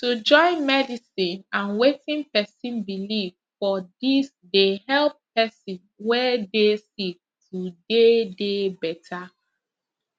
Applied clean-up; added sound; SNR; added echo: none; none; none; none.